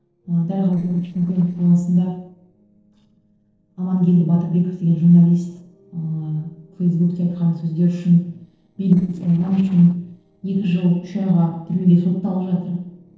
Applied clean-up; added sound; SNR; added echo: neural separator model SepFormer DNS4.